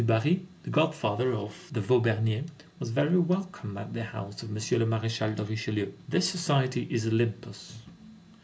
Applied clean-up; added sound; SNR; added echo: none; none; none; none.